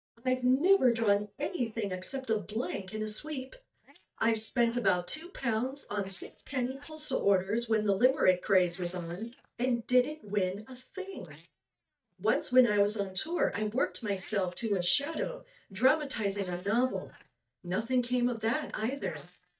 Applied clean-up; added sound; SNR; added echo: neural mask model DeepFilterNet 3.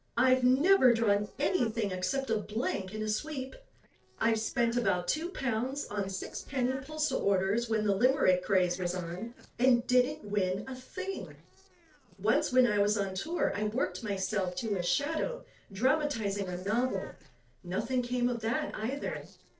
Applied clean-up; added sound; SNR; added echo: neural separator model SepFormer DNS4.